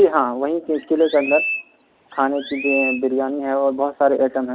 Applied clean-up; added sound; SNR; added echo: none; Chirp, tweet; 9 dB; none.